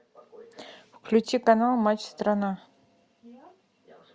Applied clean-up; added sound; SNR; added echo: none; none; none; none.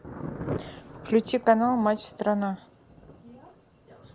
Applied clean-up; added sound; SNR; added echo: none; Thunder; 12 dB; none.